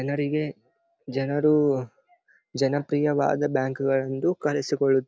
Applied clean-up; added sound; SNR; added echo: none; none; none; none.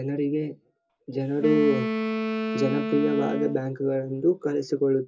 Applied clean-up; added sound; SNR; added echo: none; Wind instrument, woodwind instrument; 4 dB; reverberation time 0.2 s.